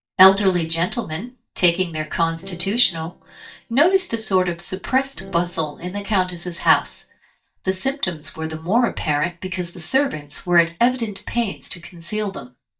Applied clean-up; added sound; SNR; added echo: neural mask model DeepFilterNet 3.